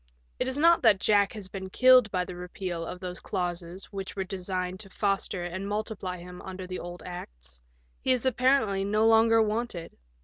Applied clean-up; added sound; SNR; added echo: none; none; none; none.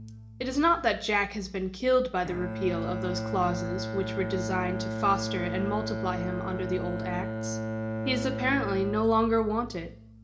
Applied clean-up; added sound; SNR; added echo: none; Bowed string instrument; 5 dB; reverberation time 0.4 s.